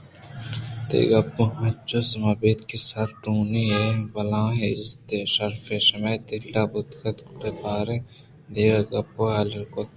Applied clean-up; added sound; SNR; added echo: none; none; none; none.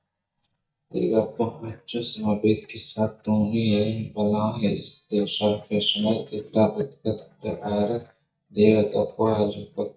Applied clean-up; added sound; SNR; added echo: neural mask model DeepFilterNet 3.